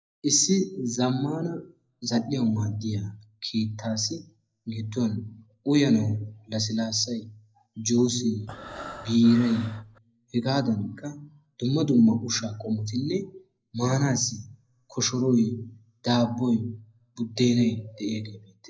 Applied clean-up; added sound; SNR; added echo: none; Breathing; 14 dB; reverberation time 0.4 s.